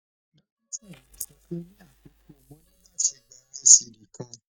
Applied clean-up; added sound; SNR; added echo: neural mask model DeepFilterNet 3.